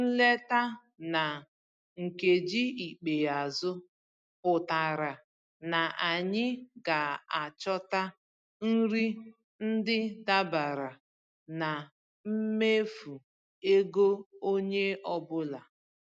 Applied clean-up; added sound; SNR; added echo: none; none; none; none.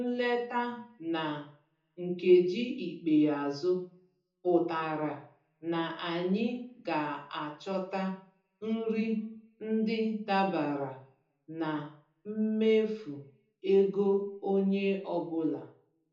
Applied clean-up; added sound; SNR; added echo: none; none; none; reverberation time 0.8 s.